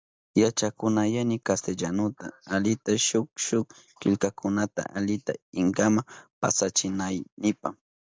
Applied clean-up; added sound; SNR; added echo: none; none; none; none.